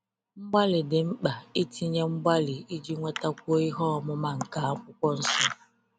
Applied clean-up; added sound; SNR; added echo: none; none; none; none.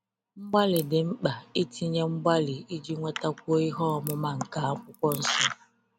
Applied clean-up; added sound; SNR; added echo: none; Crack / Crackle; 16 dB; none.